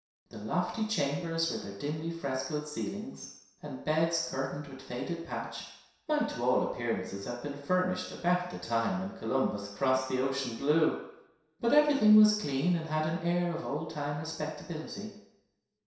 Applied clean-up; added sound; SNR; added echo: none; none; none; reverberation time 0.7 s.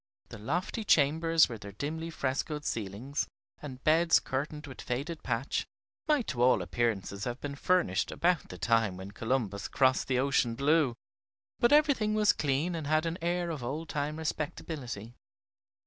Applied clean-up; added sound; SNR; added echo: none; none; none; none.